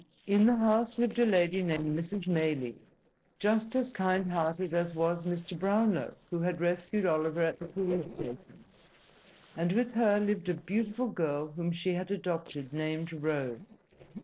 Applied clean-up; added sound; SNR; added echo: neural separator model SepFormer DNS4.